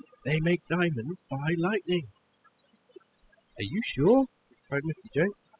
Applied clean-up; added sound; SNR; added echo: classical method spectral subtraction.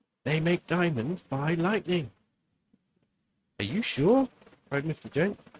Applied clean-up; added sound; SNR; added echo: neural mask model RNNoise.